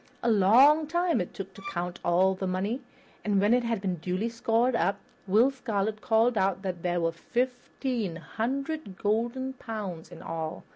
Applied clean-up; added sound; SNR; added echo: none; Bowed string instrument; 15 dB; none.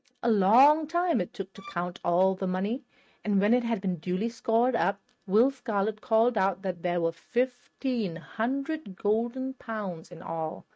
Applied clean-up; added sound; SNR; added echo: neural mask model RNNoise.